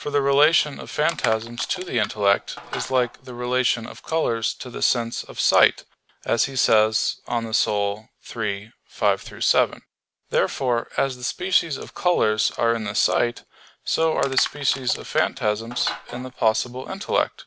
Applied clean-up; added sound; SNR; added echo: none; Crushing; 13 dB; none.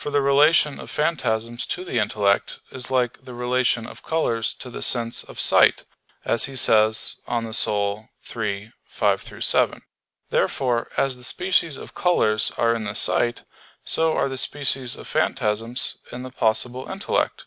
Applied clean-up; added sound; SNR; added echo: none; none; none; none.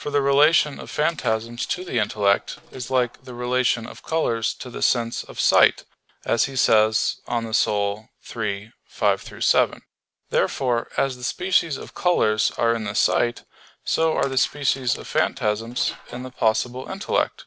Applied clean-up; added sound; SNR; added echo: neural separator model SepFormer DNS4.